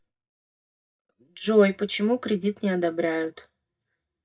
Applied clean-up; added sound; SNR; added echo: neural mask model DeepFilterNet 3.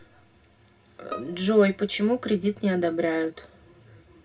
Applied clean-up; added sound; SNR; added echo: none; Bowed string instrument; 17 dB; reverberation time 0.2 s.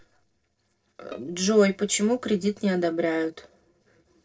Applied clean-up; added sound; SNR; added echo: neural separator model SepFormer DNS4.